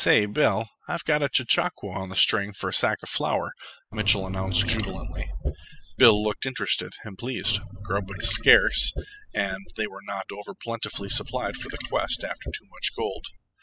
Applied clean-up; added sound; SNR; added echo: classical method spectral subtraction.